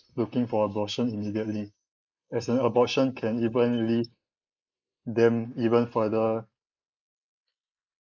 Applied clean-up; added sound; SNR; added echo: neural mask model Resemble Enhance denoiser.